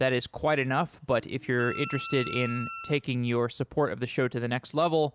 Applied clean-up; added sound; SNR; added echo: none; Wind instrument, woodwind instrument; 12 dB; none.